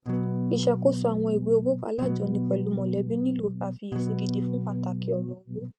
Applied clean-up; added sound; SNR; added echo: neural mask model RNNoise.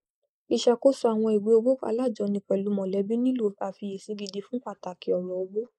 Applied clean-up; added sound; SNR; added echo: neural mask model Resemble Enhance denoiser.